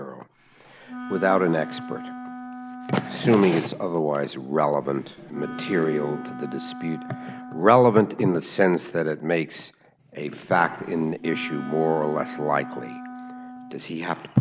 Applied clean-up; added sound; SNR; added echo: none; Wind instrument, woodwind instrument; 13 dB; none.